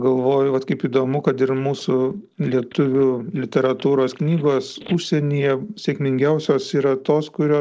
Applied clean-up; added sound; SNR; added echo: neural separator model SepFormer DNS4.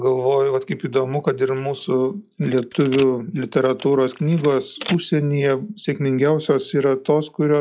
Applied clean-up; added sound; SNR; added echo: classical method log-MMSE.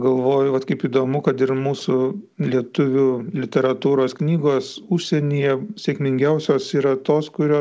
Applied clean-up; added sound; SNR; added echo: none; none; none; none.